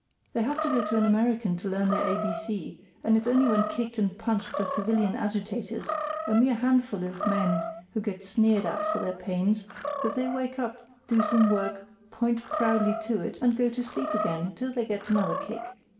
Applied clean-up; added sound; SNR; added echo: none; Animal; 8 dB; reverberation time 0.7 s.